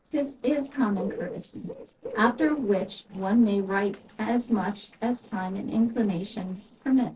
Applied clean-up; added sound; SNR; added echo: neural separator model SepFormer DNS4.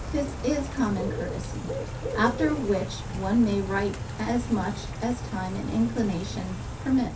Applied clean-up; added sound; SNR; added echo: none; Bird / Rain; 5 dB; reverberation time 0.3 s.